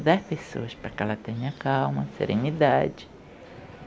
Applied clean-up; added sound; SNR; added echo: none; none; none; none.